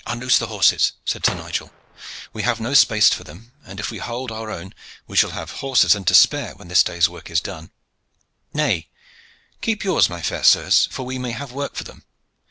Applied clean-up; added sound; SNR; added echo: none; Gunshot, gunfire; 15 dB; none.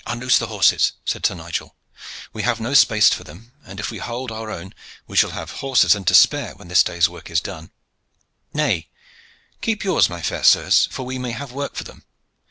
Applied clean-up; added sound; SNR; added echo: none; none; none; none.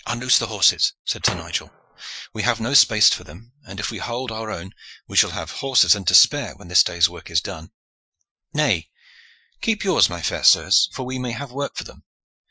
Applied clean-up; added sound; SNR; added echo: classical method Wiener filter.